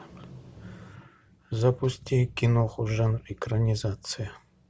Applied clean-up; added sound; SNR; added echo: none; none; none; none.